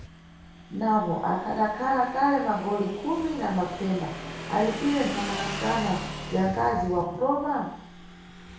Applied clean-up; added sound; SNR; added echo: none; Motorcycle / Engine; 11 dB; reverberation time 0.6 s.